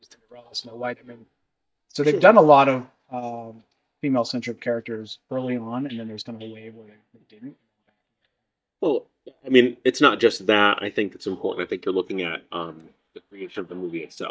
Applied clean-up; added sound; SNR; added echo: neural mask model DeepFilterNet 3.